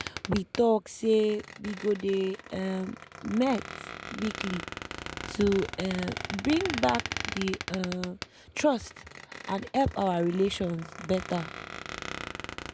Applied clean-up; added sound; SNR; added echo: none; Squeak; 10 dB; none.